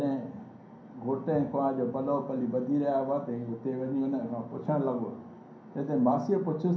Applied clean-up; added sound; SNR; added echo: none; none; none; reverberation time 0.6 s.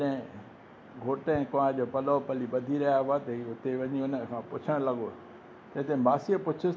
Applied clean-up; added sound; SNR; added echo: none; none; none; none.